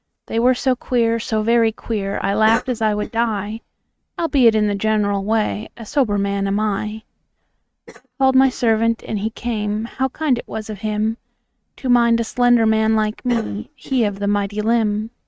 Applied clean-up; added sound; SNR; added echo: neural mask model RNNoise.